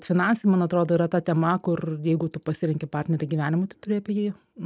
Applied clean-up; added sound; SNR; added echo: none; none; none; none.